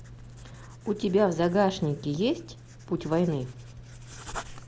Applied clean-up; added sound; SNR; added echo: none; Writing; 15 dB; none.